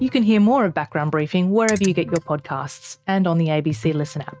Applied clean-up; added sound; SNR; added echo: neural mask model RNNoise.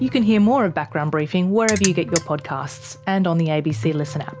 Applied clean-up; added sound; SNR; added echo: none; Ratchet, pawl; 6 dB; none.